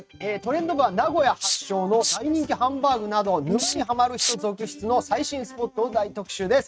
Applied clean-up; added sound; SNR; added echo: neural mask model RNNoise.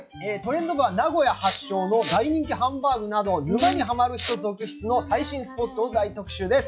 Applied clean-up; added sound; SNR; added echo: classical method log-MMSE.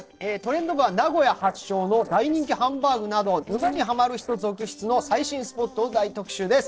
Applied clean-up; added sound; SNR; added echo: neural separator model SepFormer DNS4.